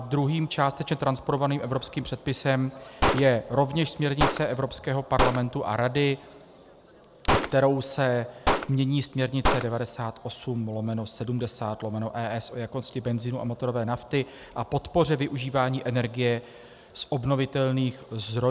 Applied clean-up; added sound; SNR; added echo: none; Gunshot, gunfire; 3 dB; none.